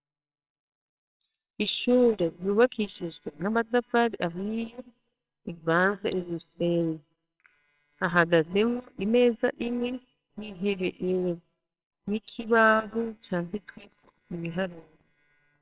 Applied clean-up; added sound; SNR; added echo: neural separator model SepFormer WHAMR!.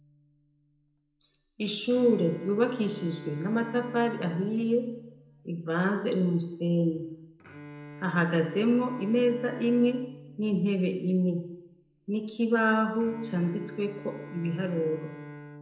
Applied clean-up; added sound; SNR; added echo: none; Bowed string instrument; 17 dB; reverberation time 0.7 s.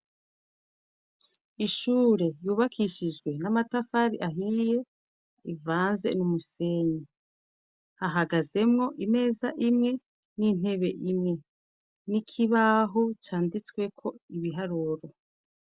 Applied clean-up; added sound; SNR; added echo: none; none; none; none.